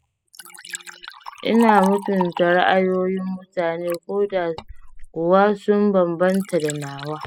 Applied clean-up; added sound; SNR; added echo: classical method spectral subtraction.